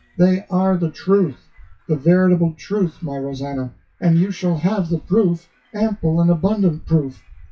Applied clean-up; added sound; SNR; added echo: classical method WPE with log-MMSE.